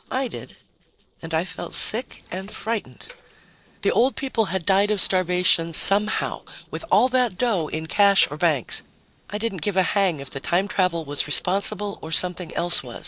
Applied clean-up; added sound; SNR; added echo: neural separator model SepFormer DNS4.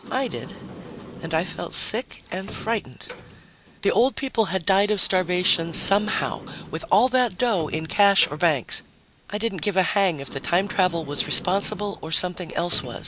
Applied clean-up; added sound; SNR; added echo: none; Sliding door; 18 dB; none.